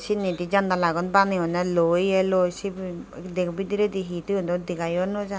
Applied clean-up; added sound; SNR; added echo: none; none; none; none.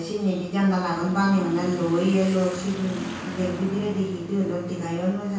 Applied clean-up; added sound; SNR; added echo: none; Motorcycle / Accelerating, revving, vroom; 12 dB; reverberation time 0.6 s.